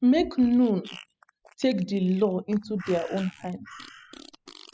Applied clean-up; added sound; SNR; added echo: classical method spectral subtraction.